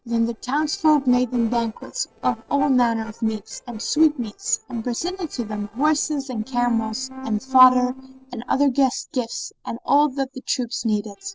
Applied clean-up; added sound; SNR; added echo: neural separator model SepFormer DNS4.